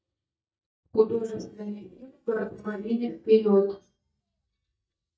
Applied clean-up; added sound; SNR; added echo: neural mask model DeepFilterNet 3.